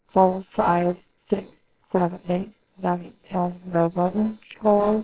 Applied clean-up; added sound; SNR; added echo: neural separator model SepFormer WHAMR!.